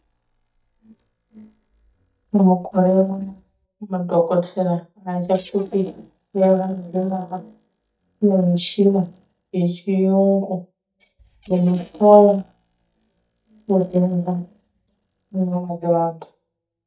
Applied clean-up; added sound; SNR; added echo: neural mask model DeepFilterNet 3.